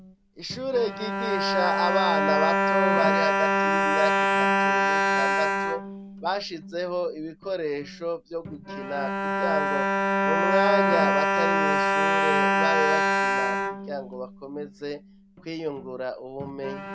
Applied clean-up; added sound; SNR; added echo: none; Bowed string instrument; -5 dB; none.